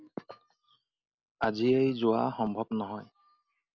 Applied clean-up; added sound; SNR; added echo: none; none; none; none.